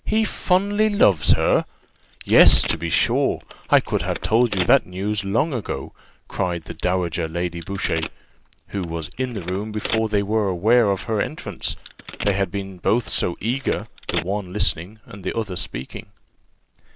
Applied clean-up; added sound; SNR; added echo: none; Telephone; 14 dB; none.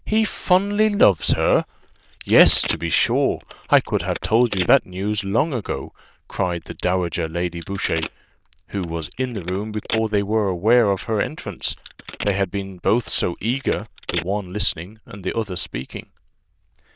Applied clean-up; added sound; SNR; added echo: neural diffusion model UNIVERSE++.